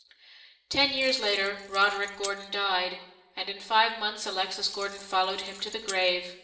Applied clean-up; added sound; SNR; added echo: none; Keys jangling; 16 dB; reverberation time 0.9 s.